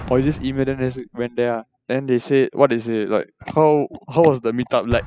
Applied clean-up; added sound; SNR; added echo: classical method spectral subtraction.